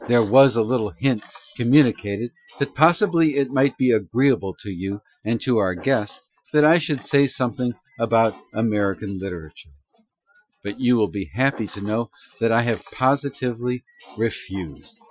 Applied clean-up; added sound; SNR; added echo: classical method Wiener filter.